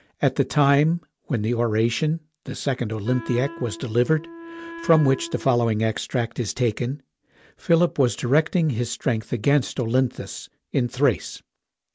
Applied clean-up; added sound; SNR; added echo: none; Wind instrument, woodwind instrument; 15 dB; none.